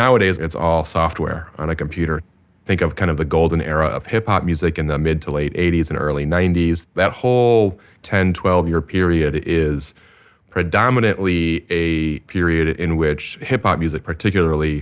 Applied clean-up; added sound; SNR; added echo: none; none; none; none.